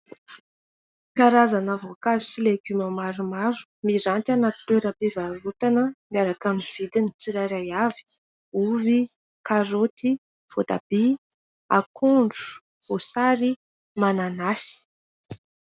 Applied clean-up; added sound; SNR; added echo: none; none; none; none.